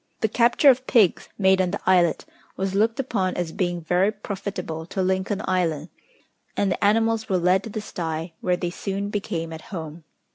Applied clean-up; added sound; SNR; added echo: none; none; none; none.